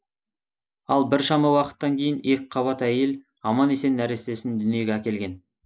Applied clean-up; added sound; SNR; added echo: none; none; none; none.